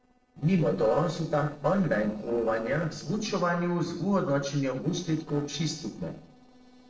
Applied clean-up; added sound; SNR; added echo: neural separator model SepFormer DNS4.